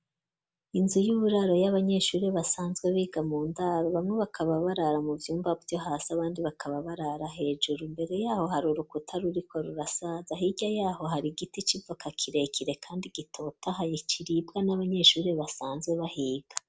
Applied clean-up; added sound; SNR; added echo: none; none; none; none.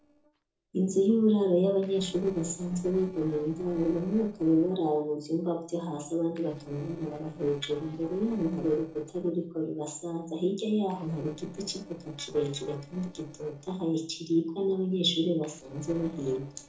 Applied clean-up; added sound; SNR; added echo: neural separator model SepFormer DNS4.